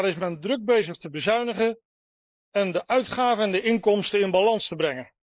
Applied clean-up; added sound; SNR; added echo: neural mask model Resemble Enhance denoiser.